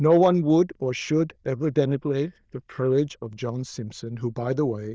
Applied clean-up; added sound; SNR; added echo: neural diffusion model UNIVERSE++.